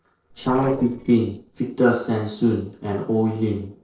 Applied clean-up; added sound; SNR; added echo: neural separator model SepFormer DNS4.